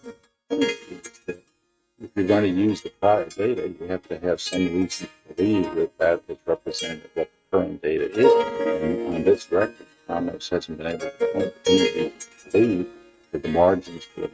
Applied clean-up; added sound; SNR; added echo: neural mask model RNNoise.